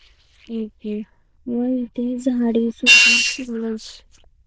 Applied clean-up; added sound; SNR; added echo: neural diffusion model UNIVERSE++.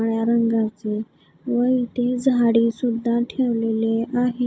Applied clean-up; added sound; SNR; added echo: none; none; none; none.